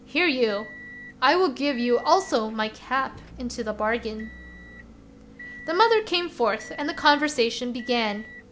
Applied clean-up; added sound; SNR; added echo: none; Motor vehicle (road) / Engine; 18 dB; none.